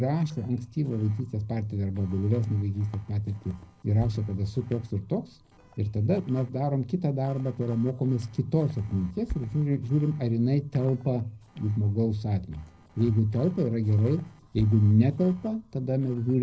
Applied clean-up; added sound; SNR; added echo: neural separator model SepFormer DNS4.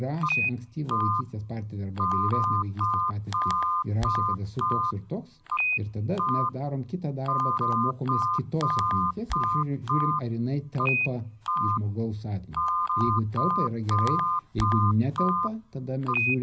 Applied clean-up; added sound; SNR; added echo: none; Telephone; -1 dB; reverberation time 0.4 s.